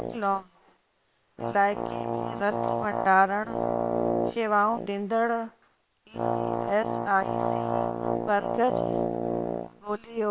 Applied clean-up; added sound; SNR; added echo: neural separator model SepFormer WHAM!.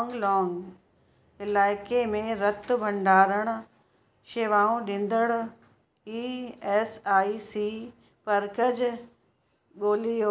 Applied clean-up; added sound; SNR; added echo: none; none; none; none.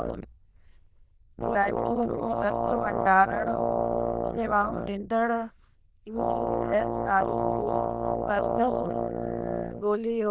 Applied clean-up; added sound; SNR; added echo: neural diffusion model UNIVERSE++.